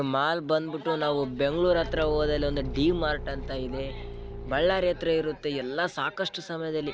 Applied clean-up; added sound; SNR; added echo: none; Engine / Car; 10 dB; none.